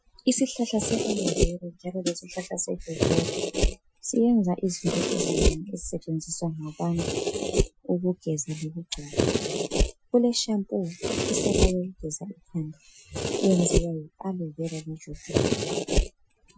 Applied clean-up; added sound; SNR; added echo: classical method Wiener filter.